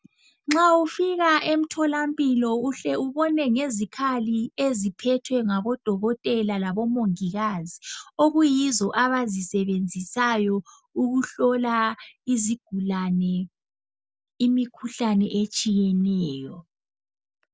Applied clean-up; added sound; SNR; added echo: none; none; none; none.